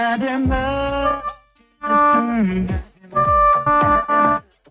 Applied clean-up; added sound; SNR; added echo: neural mask model RNNoise.